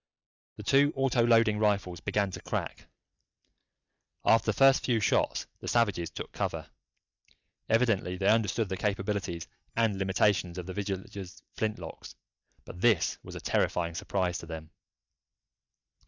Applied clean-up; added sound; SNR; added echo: neural mask model DeepFilterNet 3.